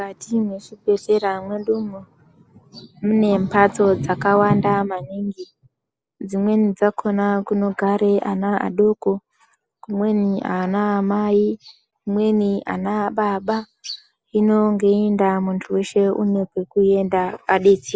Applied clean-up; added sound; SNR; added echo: none; none; none; none.